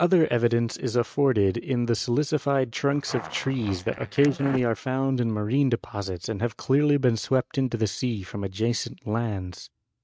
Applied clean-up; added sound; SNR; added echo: neural mask model RNNoise.